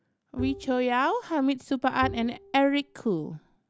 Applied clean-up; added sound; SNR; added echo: none; Bowed string instrument; 15 dB; none.